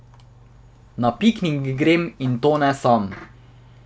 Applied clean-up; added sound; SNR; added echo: none; none; none; none.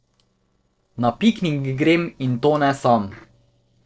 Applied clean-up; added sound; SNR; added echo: neural separator model SepFormer DNS4.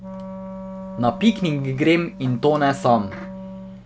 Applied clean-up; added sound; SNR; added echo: none; Wind instrument, woodwind instrument; 13 dB; none.